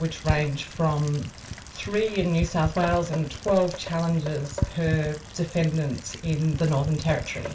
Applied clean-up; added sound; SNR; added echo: none; Rain; 9 dB; reverberation time 0.3 s.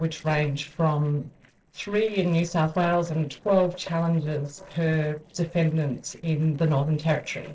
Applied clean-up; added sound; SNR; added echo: neural separator model SepFormer DNS4.